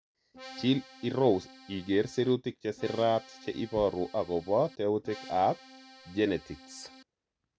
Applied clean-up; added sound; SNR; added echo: none; Accordion; 19 dB; none.